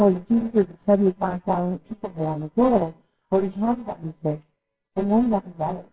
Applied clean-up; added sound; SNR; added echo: neural separator model SepFormer WHAMR!.